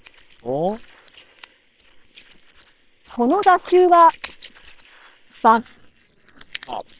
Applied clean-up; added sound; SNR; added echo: neural separator model SepFormer WHAM!.